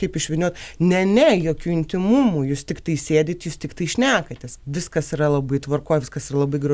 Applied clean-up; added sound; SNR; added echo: none; none; none; none.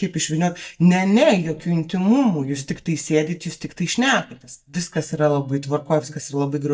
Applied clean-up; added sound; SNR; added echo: neural mask model DeepFilterNet 3.